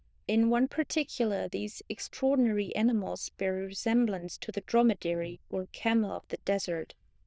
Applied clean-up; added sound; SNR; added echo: neural diffusion model UNIVERSE++.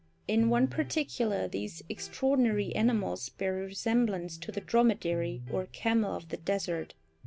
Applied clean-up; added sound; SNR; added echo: none; Electric guitar; 15 dB; none.